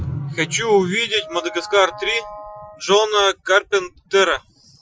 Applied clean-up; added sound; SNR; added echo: classical method Wiener filter.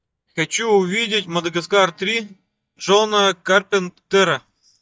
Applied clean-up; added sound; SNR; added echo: neural mask model DeepFilterNet 3.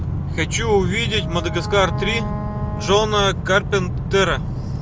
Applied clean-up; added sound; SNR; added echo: none; Wind instrument, woodwind instrument; 15 dB; none.